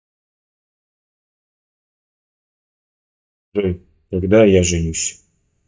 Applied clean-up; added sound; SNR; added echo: neural mask model DeepFilterNet 3.